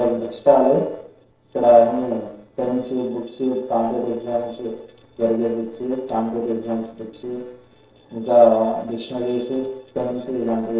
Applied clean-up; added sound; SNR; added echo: neural separator model SepFormer DNS4.